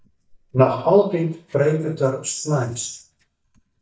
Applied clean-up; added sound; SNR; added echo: neural mask model DeepFilterNet 3.